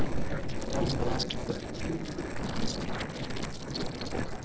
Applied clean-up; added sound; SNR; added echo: neural separator model SepFormer DNS4.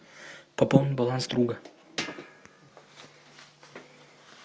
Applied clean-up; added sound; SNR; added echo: none; none; none; none.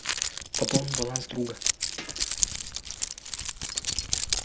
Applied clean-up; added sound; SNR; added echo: none; Keys jangling; -5 dB; none.